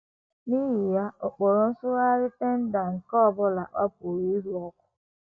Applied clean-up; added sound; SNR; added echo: none; none; none; none.